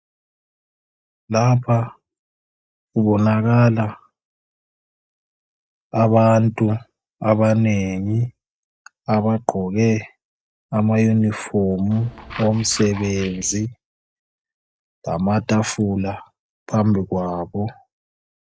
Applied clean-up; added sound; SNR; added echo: neural mask model DeepFilterNet 3.